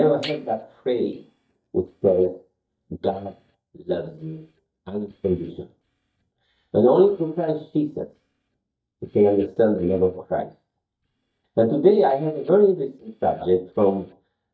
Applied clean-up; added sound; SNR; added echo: neural mask model DeepFilterNet 3.